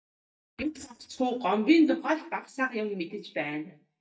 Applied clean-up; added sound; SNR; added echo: neural mask model DeepFilterNet 3.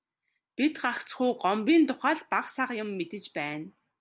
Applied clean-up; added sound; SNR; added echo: none; none; none; none.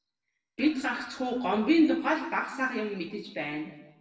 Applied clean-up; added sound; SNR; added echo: neural separator model SepFormer DNS4.